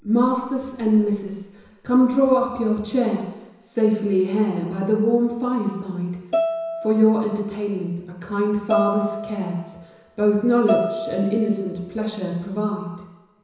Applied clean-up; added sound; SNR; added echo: none; Bowed string instrument; 6 dB; reverberation time 1.0 s.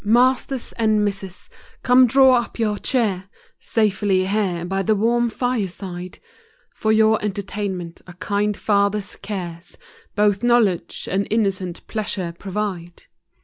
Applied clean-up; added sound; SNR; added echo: none; none; none; none.